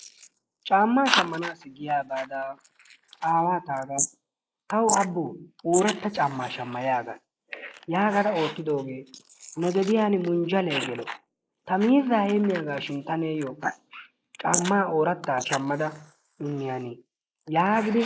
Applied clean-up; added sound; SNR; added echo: neural mask model Resemble Enhance denoiser.